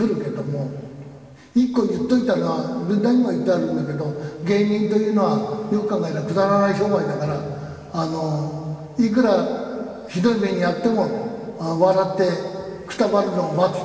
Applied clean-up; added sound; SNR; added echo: none; none; none; reverberation time 2.4 s.